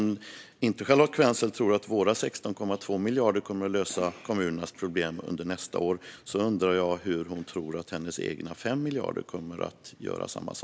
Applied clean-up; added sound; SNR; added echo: none; none; none; none.